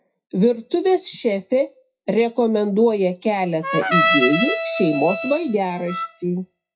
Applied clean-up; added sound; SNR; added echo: classical method WPE with log-MMSE.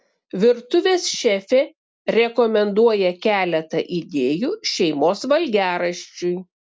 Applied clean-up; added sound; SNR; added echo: none; none; none; none.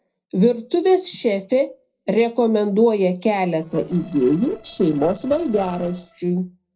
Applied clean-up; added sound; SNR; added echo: neural separator model SepFormer DNS4.